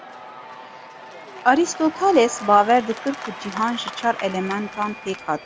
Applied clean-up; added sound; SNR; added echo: none; Applause / Crowd / Cheering; 14 dB; none.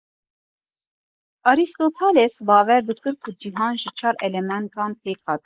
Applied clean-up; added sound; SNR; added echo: neural mask model Resemble Enhance denoiser.